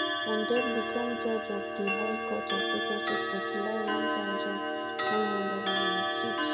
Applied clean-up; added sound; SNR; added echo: none; Clock; -4 dB; none.